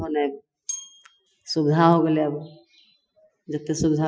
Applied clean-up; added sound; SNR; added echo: classical method Wiener filter.